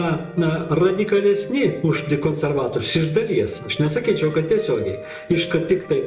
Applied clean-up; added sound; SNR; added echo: none; Guitar; 17 dB; reverberation time 0.7 s.